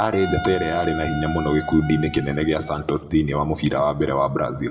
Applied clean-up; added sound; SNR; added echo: none; Wind instrument, woodwind instrument; 11 dB; reverberation time 0.7 s.